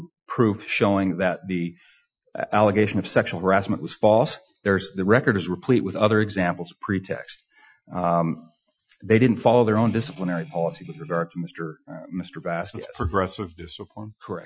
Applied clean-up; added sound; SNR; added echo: classical method Wiener filter.